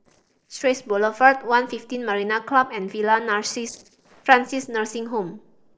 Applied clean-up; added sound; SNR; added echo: neural separator model SepFormer DNS4.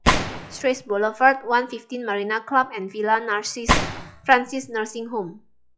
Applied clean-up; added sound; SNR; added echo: classical method log-MMSE.